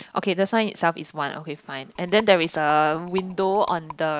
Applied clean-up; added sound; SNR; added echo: none; Rattle; 18 dB; none.